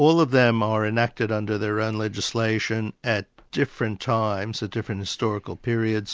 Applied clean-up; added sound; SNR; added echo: none; none; none; none.